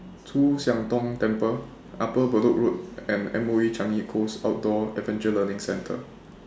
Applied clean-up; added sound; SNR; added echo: none; none; none; none.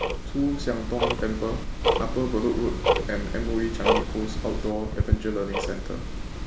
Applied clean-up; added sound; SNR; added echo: none; Tick-tock; -2 dB; none.